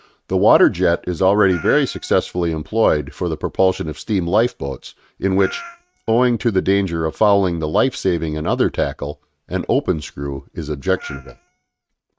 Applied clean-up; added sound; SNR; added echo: neural mask model RNNoise.